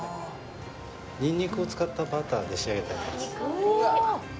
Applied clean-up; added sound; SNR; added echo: none; Bowed string instrument; 17 dB; none.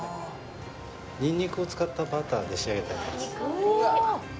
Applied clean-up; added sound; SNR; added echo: none; none; none; none.